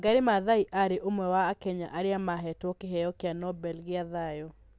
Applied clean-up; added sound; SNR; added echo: none; none; none; none.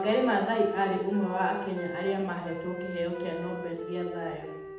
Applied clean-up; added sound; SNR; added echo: none; Wind instrument, woodwind instrument; 10 dB; reverberation time 0.8 s.